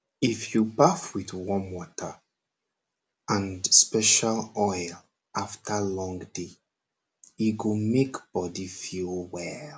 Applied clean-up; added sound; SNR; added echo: none; none; none; none.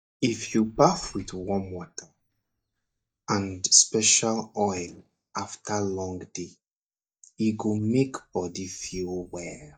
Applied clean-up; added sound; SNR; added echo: neural mask model DeepFilterNet 3.